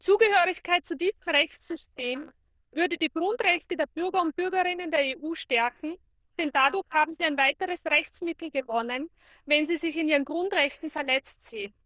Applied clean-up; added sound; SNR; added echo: neural diffusion model UNIVERSE++.